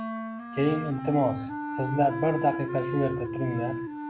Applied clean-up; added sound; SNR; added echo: none; Wind instrument, woodwind instrument; 5 dB; none.